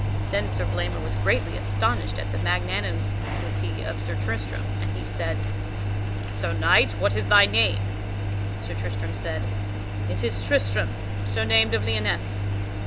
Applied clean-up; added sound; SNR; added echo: none; Engine; -2 dB; none.